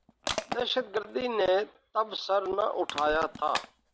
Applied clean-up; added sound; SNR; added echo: none; Crushing; 11 dB; none.